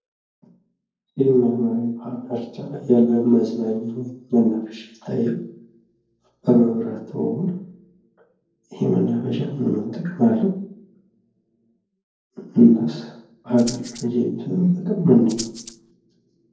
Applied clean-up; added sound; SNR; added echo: neural separator model SepFormer DNS4.